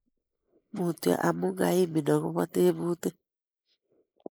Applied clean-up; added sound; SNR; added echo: neural mask model Resemble Enhance denoiser.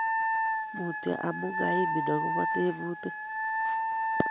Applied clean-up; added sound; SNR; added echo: none; Wind instrument, woodwind instrument; -3 dB; none.